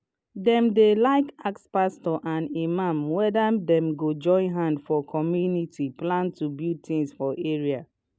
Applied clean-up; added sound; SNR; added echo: none; none; none; none.